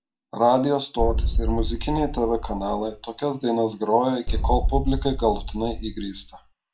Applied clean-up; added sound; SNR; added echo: none; Boom; 1 dB; reverberation time 0.3 s.